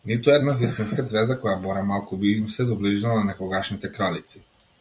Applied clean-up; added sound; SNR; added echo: none; none; none; none.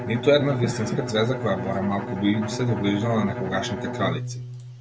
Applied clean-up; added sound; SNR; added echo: none; Bowed string instrument; 7 dB; none.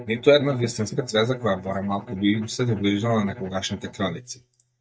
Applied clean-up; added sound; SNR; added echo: neural mask model DeepFilterNet 3.